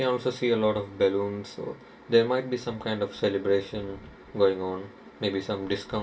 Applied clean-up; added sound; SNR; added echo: none; none; none; reverberation time 0.2 s.